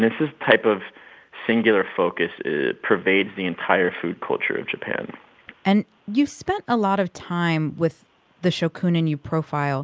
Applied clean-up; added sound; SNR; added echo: none; none; none; none.